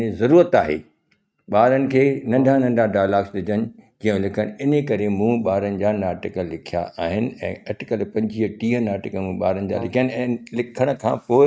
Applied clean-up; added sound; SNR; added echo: neural mask model RNNoise.